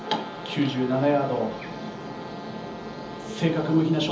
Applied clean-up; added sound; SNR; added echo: none; Brass instrument; 18 dB; reverberation time 0.7 s.